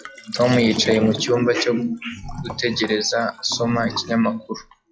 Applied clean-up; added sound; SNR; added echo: classical method log-MMSE.